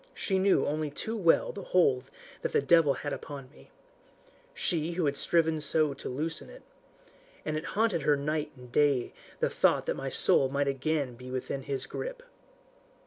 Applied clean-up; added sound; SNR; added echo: none; none; none; none.